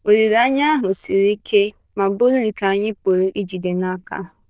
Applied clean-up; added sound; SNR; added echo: neural diffusion model UNIVERSE++.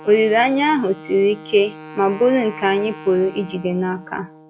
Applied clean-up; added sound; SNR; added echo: none; Wind instrument, woodwind instrument; 18 dB; none.